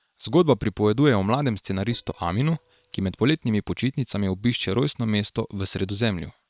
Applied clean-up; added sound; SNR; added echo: neural separator model SepFormer WHAM!.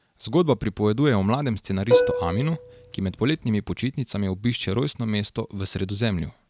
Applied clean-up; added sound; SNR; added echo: none; Plucked string instrument; 0 dB; none.